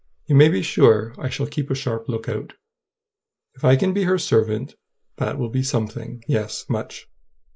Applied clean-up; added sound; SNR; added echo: neural mask model Resemble Enhance denoiser.